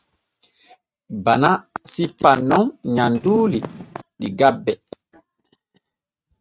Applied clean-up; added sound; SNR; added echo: neural mask model RNNoise.